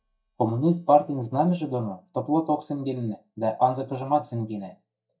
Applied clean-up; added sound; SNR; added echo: neural mask model DeepFilterNet 3.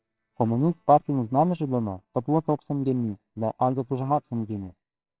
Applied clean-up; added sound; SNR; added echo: neural separator model SepFormer WHAMR!.